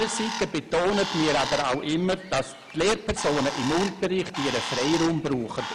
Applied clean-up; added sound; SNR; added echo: none; Bird; 9 dB; none.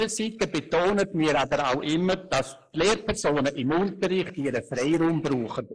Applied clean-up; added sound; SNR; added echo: neural mask model Resemble Enhance denoiser.